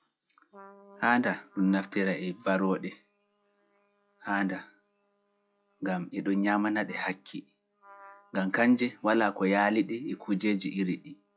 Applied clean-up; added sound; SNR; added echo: classical method log-MMSE.